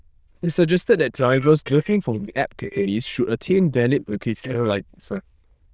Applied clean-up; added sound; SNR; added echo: neural diffusion model UNIVERSE++.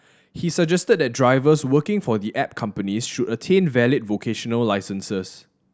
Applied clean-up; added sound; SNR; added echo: none; none; none; none.